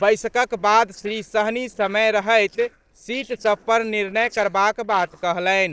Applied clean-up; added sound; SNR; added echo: neural separator model SepFormer DNS4.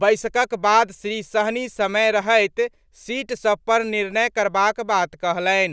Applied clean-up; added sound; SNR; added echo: none; none; none; none.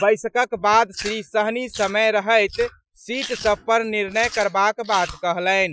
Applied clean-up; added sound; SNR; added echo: classical method Wiener filter.